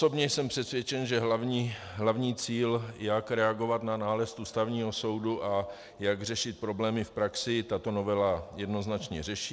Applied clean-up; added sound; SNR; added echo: none; none; none; none.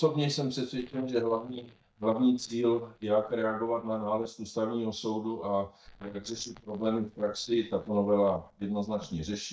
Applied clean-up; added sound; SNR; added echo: neural mask model DeepFilterNet 3.